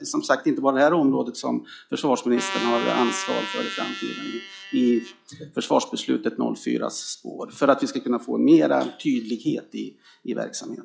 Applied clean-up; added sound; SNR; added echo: classical method log-MMSE.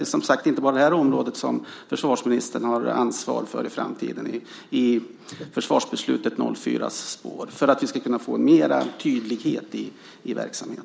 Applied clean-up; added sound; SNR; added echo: none; none; none; none.